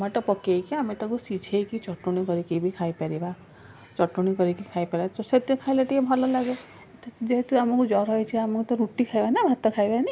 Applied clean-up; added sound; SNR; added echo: none; none; none; none.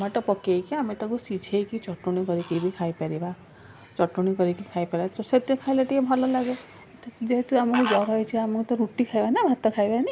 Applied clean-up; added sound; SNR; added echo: none; Fowl; 17 dB; none.